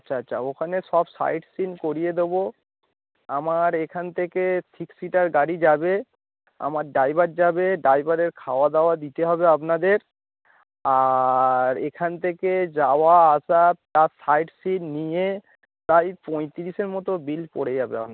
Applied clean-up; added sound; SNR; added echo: none; none; none; none.